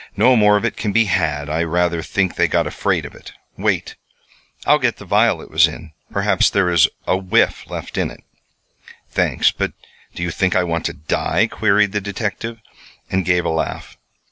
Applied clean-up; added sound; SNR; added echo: none; none; none; none.